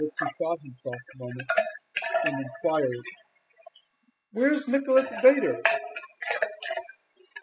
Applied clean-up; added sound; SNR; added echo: classical method spectral subtraction.